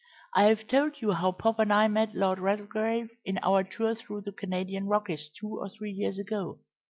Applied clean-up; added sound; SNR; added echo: none; none; none; none.